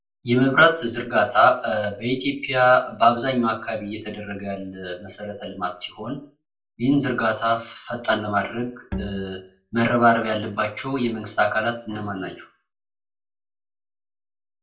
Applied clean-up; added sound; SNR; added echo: none; Bowed string instrument; 11 dB; reverberation time 0.3 s.